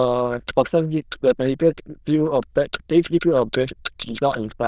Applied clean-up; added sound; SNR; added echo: neural diffusion model UNIVERSE++.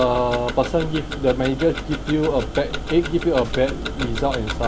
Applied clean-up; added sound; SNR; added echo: none; Tick-tock; 6 dB; none.